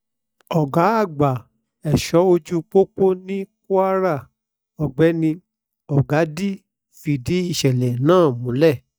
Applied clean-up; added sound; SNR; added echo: neural mask model DeepFilterNet 3.